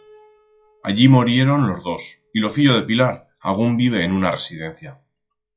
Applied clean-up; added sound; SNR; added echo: classical method log-MMSE.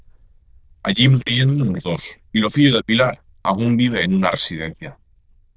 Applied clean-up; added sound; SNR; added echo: neural diffusion model UNIVERSE++.